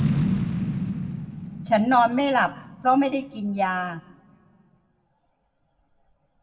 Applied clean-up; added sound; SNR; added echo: none; Boom; 5 dB; reverberation time 0.9 s.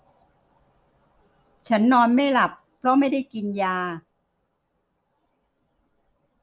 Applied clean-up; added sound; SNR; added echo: none; none; none; none.